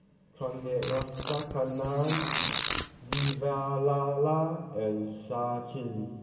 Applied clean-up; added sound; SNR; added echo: none; Fart; 0 dB; reverberation time 2.3 s.